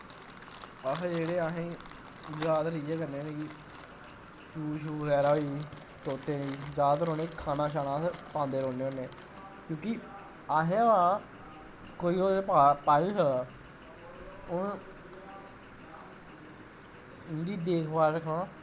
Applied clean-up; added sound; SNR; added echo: none; none; none; none.